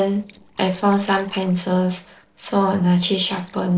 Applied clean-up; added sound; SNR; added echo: neural separator model SepFormer DNS4.